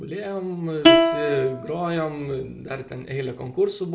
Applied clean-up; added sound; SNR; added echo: none; Plucked string instrument; -4 dB; reverberation time 0.3 s.